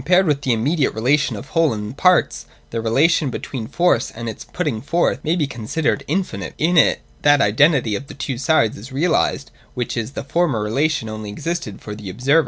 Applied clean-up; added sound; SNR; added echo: none; none; none; none.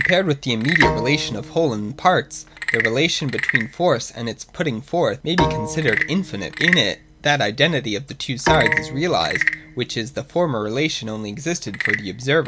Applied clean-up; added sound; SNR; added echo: none; Bowed string instrument + Wood / Percussion / Frog; 4 dB; none.